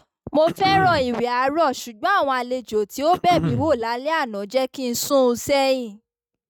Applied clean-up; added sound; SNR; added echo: neural mask model RNNoise.